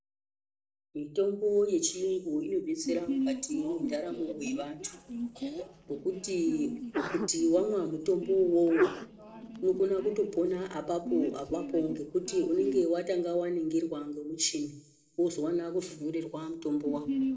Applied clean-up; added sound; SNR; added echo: neural separator model SepFormer DNS4.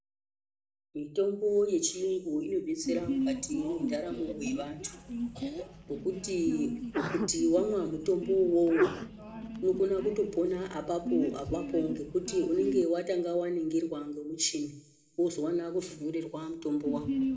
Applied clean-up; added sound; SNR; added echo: none; Sneeze; 6 dB; reverberation time 0.6 s.